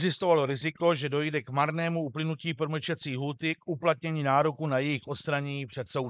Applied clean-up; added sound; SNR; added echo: neural mask model Resemble Enhance denoiser.